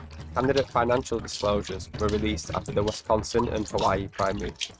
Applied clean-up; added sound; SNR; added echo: neural mask model RNNoise.